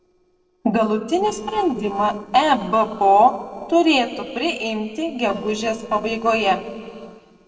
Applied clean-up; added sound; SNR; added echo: neural separator model SepFormer DNS4.